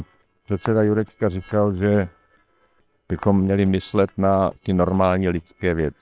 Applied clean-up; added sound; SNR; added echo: neural separator model SepFormer WHAM!.